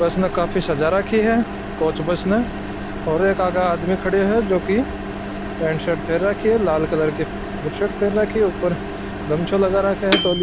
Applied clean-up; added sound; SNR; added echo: none; Microwave oven; 7 dB; none.